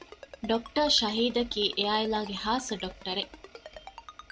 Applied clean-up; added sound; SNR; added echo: none; Ringtone; 18 dB; none.